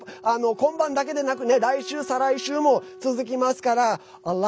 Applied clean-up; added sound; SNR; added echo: none; Wind instrument, woodwind instrument; 18 dB; none.